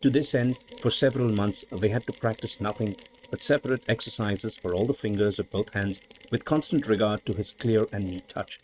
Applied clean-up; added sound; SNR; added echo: neural mask model RNNoise.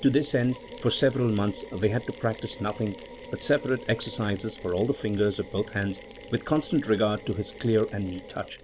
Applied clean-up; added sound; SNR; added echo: none; Mechanisms; 16 dB; none.